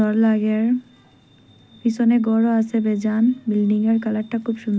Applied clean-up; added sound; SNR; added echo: none; none; none; none.